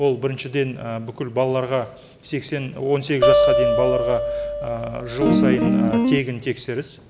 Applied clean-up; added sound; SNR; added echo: none; Acoustic guitar + Guitar; -5 dB; none.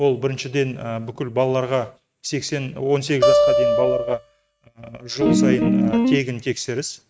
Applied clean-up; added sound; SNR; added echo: neural mask model RNNoise.